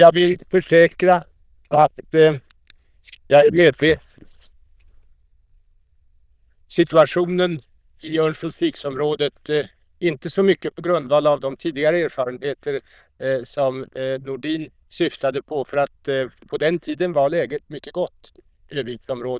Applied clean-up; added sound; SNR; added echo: neural diffusion model UNIVERSE++.